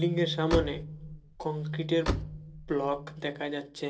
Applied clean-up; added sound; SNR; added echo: none; Slam; 5 dB; reverberation time 0.2 s.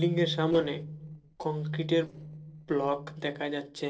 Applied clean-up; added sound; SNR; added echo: neural separator model SepFormer DNS4.